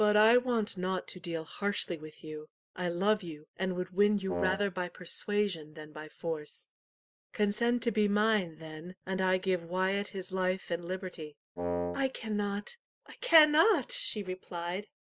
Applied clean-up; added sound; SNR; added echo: neural mask model DeepFilterNet 3.